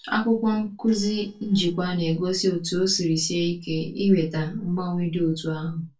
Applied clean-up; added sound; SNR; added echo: neural separator model SepFormer DNS4.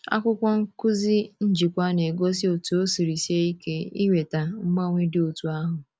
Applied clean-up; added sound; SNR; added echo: none; none; none; none.